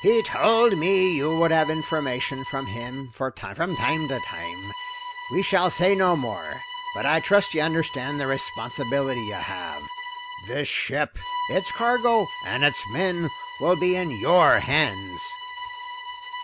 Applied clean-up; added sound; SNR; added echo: none; Bowed string instrument; 10 dB; none.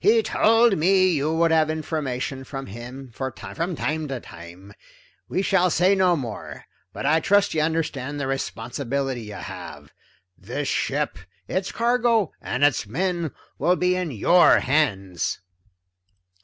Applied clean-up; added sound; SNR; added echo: none; none; none; none.